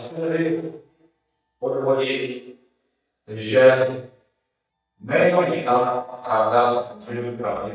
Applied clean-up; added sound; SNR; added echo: neural mask model DeepFilterNet 3.